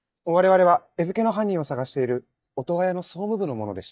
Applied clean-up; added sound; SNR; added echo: neural mask model DeepFilterNet 3.